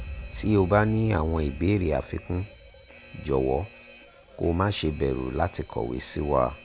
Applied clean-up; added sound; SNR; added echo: none; Alarm; 17 dB; none.